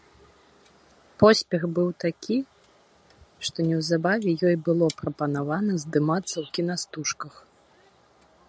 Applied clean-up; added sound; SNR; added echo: none; none; none; none.